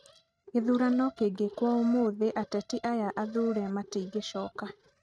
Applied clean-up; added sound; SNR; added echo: neural mask model RNNoise.